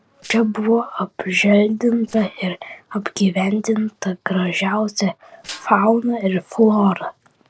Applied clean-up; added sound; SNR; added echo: neural separator model SepFormer DNS4.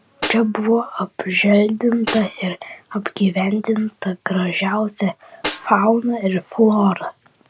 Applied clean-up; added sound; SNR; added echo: none; Snare drum; 13 dB; none.